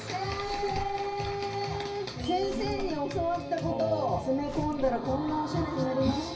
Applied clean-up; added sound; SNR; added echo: none; Zipper (clothing); 14 dB; reverberation time 0.4 s.